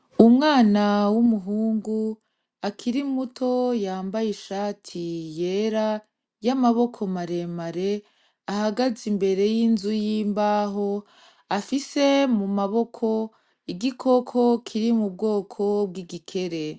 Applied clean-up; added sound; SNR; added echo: none; none; none; none.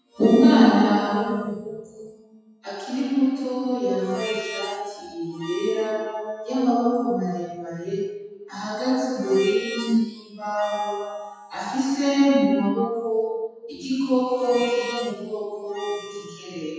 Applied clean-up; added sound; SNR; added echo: classical method WPE with log-MMSE.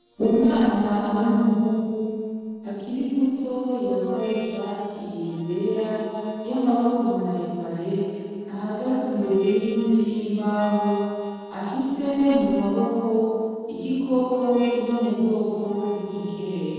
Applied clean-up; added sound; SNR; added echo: neural separator model SepFormer DNS4.